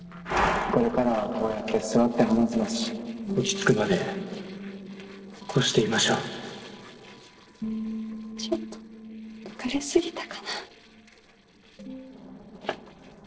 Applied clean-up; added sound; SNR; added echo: neural separator model SepFormer DNS4.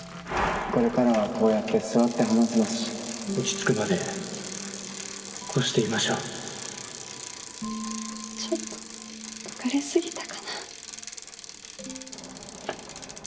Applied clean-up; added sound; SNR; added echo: none; Bicycle; 11 dB; reverberation time 1.2 s.